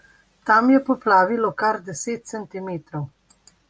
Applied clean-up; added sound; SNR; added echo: none; none; none; none.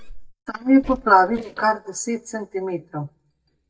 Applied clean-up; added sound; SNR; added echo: neural mask model DeepFilterNet 3.